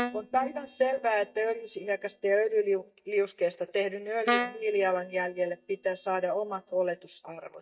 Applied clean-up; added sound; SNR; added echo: neural mask model DeepFilterNet 3.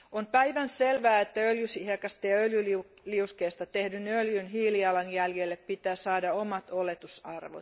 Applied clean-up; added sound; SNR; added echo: none; none; none; none.